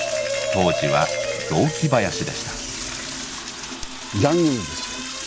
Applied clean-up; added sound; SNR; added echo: none; Marimba, xylophone + Toilet flush / Door; 3 dB; none.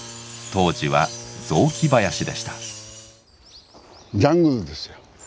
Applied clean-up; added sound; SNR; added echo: none; none; none; none.